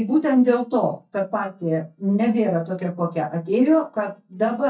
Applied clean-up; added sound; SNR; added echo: neural mask model DeepFilterNet 3.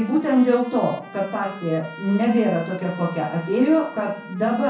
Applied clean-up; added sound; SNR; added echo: none; Trumpet; 18 dB; reverberation time 0.5 s.